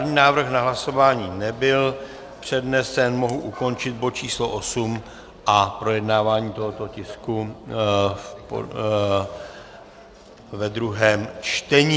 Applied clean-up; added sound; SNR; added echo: none; none; none; none.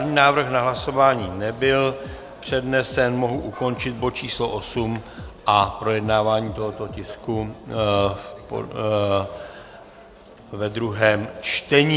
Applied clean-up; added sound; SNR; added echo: none; Drum kit; 18 dB; none.